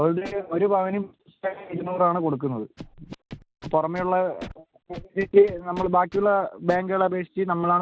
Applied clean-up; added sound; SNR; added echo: none; Scratching (performance technique); 20 dB; none.